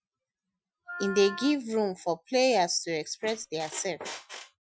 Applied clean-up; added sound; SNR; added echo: classical method Wiener filter.